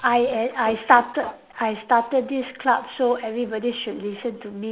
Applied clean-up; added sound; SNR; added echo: none; none; none; none.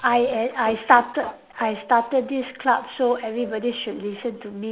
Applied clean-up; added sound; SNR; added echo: none; Piano; 18 dB; none.